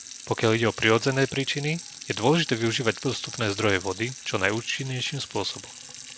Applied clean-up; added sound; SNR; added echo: none; Sink (filling or washing) / Water tap, faucet; 14 dB; none.